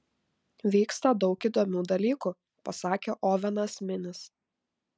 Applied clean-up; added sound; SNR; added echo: none; none; none; none.